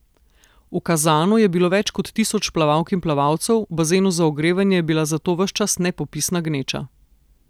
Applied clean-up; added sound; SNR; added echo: none; none; none; none.